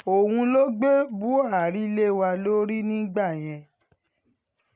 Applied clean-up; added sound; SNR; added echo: none; none; none; none.